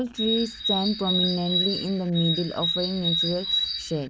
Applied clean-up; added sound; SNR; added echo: none; Bird; 1 dB; none.